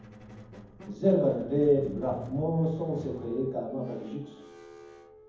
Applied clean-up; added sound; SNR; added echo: none; Squeak; 16 dB; reverberation time 1.2 s.